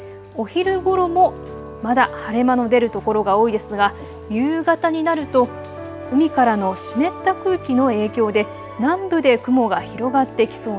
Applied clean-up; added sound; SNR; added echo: none; none; none; none.